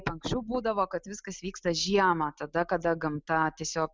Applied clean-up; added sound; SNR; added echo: none; none; none; none.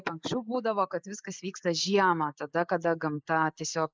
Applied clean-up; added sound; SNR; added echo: neural mask model Resemble Enhance denoiser.